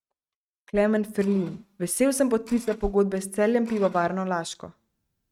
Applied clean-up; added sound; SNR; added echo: neural mask model RNNoise.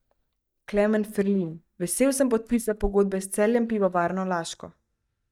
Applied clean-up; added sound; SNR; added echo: neural mask model DeepFilterNet 3.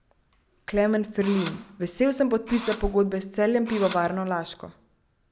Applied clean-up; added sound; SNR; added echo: none; Engine / Drill; 10 dB; none.